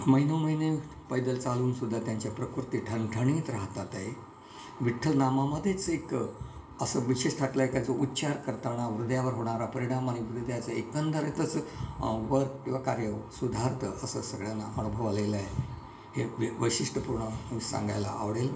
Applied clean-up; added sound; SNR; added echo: none; none; none; reverberation time 1.4 s.